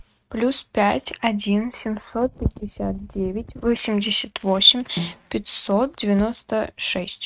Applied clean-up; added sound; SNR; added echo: neural mask model RNNoise.